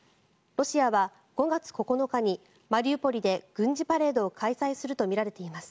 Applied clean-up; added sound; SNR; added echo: none; none; none; none.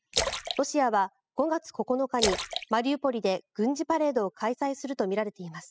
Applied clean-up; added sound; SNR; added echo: classical method spectral subtraction.